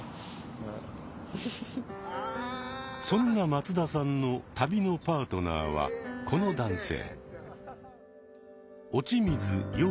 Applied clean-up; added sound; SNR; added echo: none; none; none; none.